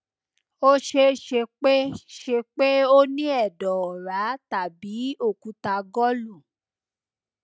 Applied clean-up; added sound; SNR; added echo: none; none; none; none.